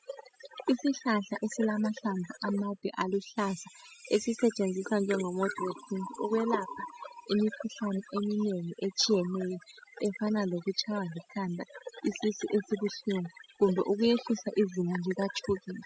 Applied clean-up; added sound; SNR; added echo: classical method spectral subtraction.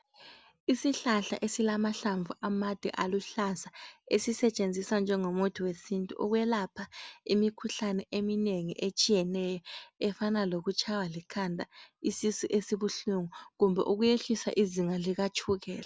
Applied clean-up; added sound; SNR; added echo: none; none; none; none.